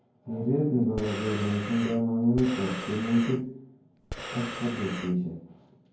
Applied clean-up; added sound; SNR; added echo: none; Breathing; 10 dB; reverberation time 0.9 s.